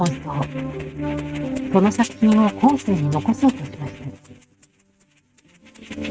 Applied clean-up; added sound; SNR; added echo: neural mask model RNNoise.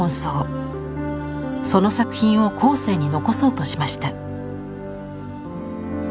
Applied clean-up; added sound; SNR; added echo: none; none; none; none.